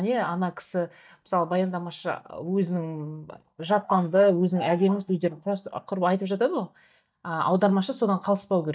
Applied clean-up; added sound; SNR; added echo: neural mask model DeepFilterNet 3.